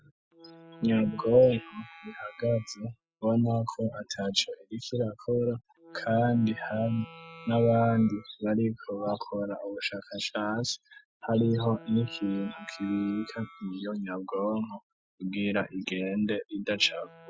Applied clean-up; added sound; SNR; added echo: classical method Wiener filter.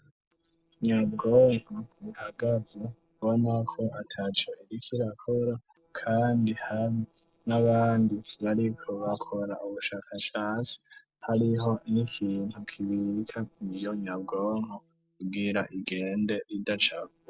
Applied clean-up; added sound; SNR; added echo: neural separator model SepFormer DNS4.